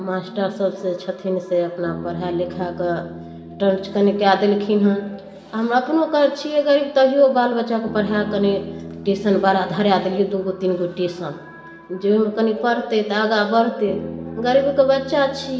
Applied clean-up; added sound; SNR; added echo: none; Bass guitar; 17 dB; reverberation time 0.8 s.